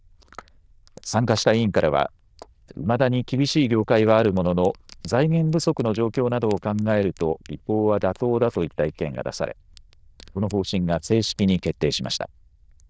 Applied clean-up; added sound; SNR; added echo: neural diffusion model UNIVERSE++.